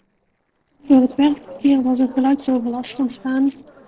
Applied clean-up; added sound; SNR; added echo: neural separator model SepFormer DNS4.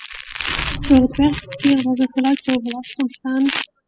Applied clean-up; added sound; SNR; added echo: classical method spectral subtraction.